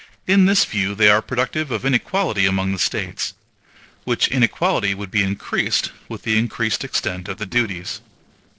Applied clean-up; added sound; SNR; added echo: neural separator model SepFormer DNS4.